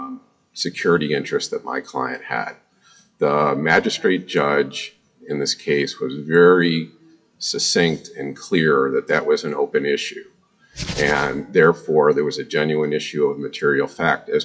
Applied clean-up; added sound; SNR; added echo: classical method WPE with log-MMSE.